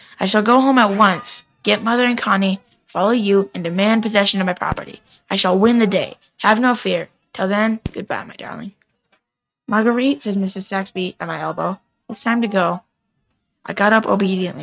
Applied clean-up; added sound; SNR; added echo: neural mask model RNNoise.